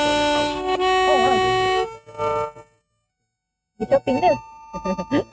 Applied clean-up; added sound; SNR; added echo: neural mask model RNNoise.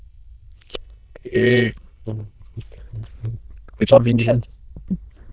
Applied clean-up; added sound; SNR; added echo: neural diffusion model UNIVERSE++.